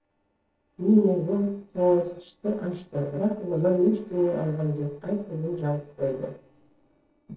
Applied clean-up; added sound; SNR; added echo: neural separator model SepFormer DNS4.